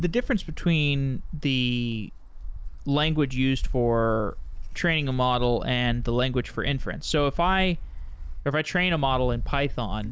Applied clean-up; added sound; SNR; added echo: none; Wind; 6 dB; none.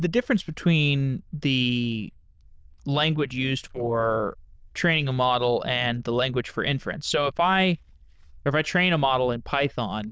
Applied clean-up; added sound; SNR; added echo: neural diffusion model UNIVERSE++.